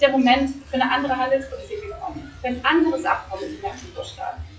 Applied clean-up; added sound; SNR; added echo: classical method WPE with log-MMSE.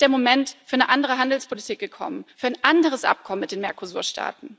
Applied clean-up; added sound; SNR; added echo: none; none; none; none.